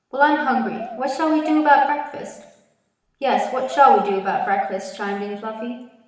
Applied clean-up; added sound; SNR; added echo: none; Bird vocalization, bird call, bird song; 17 dB; reverberation time 0.9 s.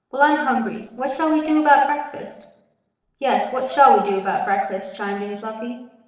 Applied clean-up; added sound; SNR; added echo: neural separator model SepFormer DNS4.